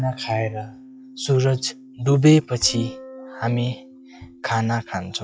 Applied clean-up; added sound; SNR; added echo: classical method log-MMSE.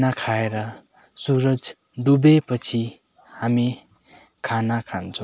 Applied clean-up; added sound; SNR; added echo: none; none; none; none.